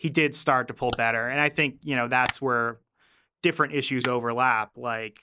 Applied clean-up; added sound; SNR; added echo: neural mask model Resemble Enhance denoiser.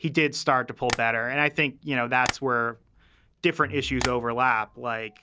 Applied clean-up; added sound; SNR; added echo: none; Tap; 11 dB; none.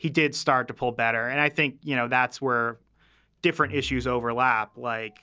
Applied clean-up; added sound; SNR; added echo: none; none; none; none.